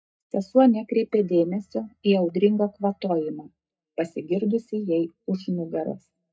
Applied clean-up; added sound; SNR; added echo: neural mask model DeepFilterNet 3.